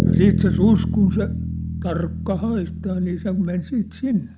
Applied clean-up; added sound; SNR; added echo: none; Bass guitar; 2 dB; none.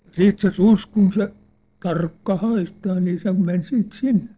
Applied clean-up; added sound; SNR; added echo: neural separator model SepFormer DNS4.